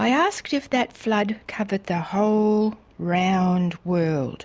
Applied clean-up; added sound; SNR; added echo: none; none; none; none.